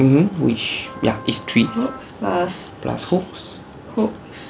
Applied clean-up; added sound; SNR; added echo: none; Wind instrument, woodwind instrument; 18 dB; none.